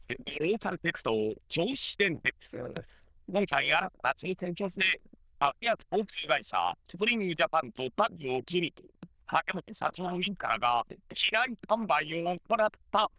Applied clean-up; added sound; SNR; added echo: neural diffusion model UNIVERSE++.